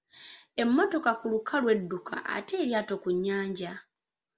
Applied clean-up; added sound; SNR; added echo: none; none; none; none.